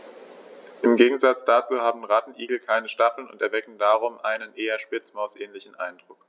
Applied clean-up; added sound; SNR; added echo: none; none; none; none.